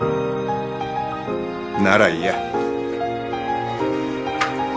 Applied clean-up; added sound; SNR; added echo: none; none; none; none.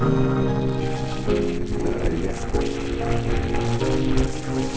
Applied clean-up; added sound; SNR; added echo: neural separator model SepFormer DNS4.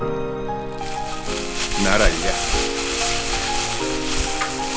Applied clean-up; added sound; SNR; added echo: none; Crumpling, crinkling; -1 dB; none.